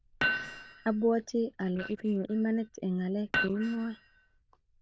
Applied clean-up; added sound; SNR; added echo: neural diffusion model UNIVERSE++.